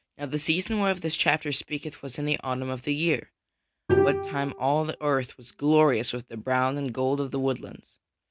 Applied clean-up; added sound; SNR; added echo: none; Bowed string instrument; 3 dB; none.